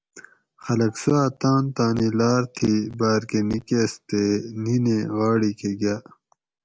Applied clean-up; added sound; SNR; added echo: none; none; none; none.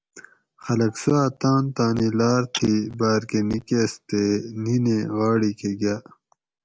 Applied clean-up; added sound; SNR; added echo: none; Tap / Glass; 14 dB; none.